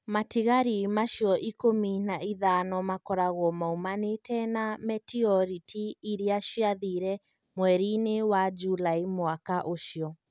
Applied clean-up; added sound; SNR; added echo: none; none; none; none.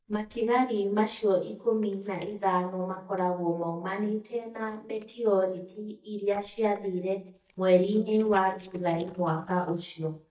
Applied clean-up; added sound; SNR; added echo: neural mask model DeepFilterNet 3.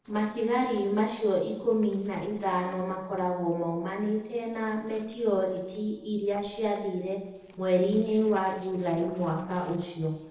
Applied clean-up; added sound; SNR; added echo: neural separator model SepFormer DNS4.